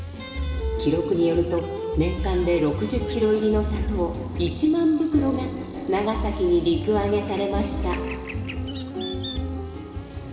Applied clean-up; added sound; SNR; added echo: none; Buzz; 15 dB; reverberation time 1.8 s.